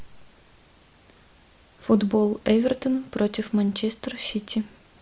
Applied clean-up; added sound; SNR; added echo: none; none; none; none.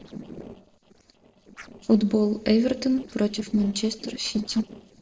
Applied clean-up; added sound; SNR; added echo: neural separator model SepFormer DNS4.